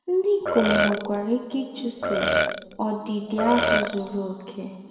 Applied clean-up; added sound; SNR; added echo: none; Burping, eructation; -1 dB; reverberation time 1.9 s.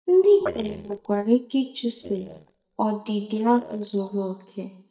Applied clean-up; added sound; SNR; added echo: neural mask model DeepFilterNet 3.